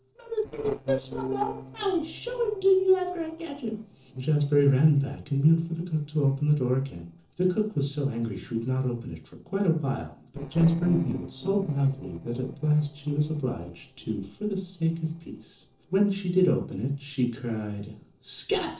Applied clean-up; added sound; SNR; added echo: neural separator model SepFormer DNS4.